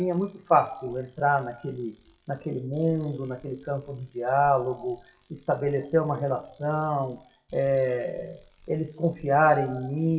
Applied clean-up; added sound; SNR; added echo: classical method WPE with log-MMSE.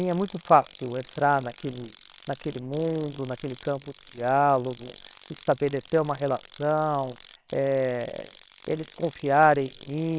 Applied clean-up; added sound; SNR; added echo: neural separator model SepFormer WHAMR!.